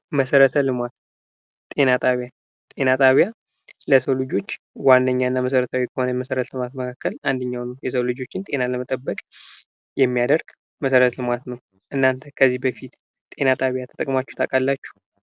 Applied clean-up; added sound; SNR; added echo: none; none; none; none.